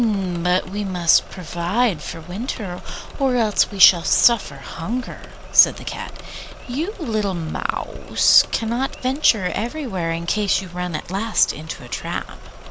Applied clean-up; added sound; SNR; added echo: none; Engine / Mechanisms; 14 dB; none.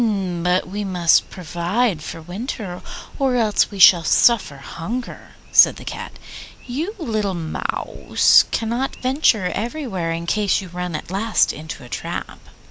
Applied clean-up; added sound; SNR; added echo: none; none; none; none.